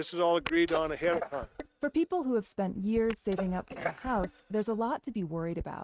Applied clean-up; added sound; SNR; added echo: neural mask model RNNoise.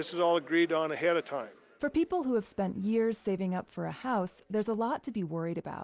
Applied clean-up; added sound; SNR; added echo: none; none; none; none.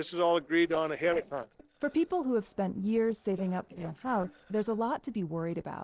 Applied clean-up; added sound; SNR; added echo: neural separator model SepFormer DNS4.